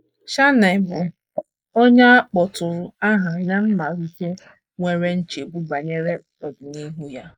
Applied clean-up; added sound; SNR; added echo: neural mask model Resemble Enhance denoiser.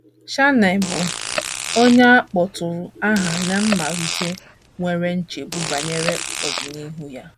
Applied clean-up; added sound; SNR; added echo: none; Fart; 8 dB; none.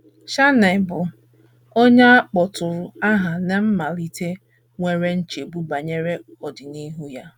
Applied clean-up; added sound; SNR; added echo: none; none; none; none.